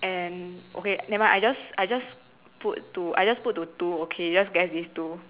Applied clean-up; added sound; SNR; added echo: none; none; none; none.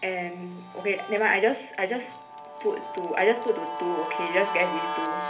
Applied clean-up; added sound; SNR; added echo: none; Guitar; 7 dB; reverberation time 0.3 s.